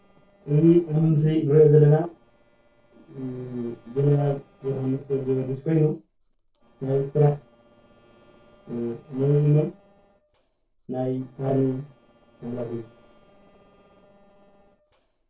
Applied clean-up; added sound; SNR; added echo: neural separator model SepFormer DNS4.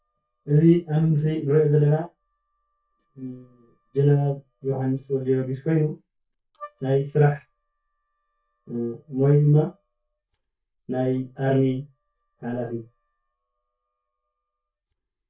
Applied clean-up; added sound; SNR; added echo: neural mask model DeepFilterNet 3.